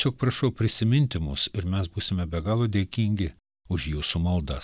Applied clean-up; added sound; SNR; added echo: none; none; none; none.